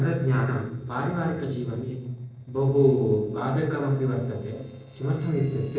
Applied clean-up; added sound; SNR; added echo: neural separator model SepFormer DNS4.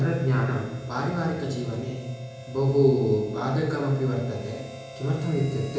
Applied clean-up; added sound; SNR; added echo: none; Harmonica; 18 dB; reverberation time 1.0 s.